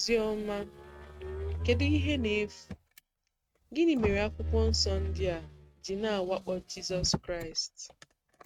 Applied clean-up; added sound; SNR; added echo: neural mask model RNNoise.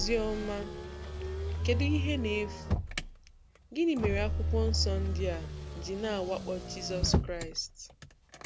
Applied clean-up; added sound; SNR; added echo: none; Motor vehicle (road); -1 dB; none.